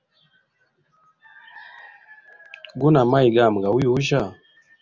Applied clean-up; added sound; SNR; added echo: none; none; none; none.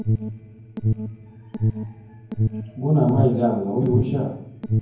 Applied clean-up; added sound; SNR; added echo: none; Alarm; 1 dB; reverberation time 0.9 s.